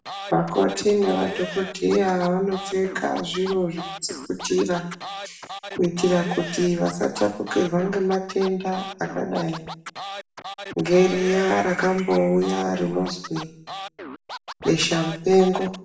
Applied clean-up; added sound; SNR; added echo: none; Scratching (performance technique); 13 dB; reverberation time 0.6 s.